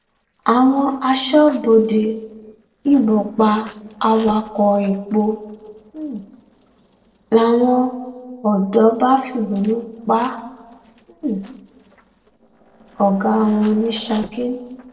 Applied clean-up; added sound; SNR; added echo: neural separator model SepFormer DNS4.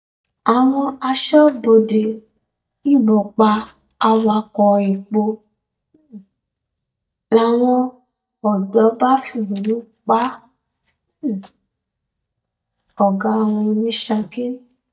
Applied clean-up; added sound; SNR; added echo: neural mask model DeepFilterNet 3.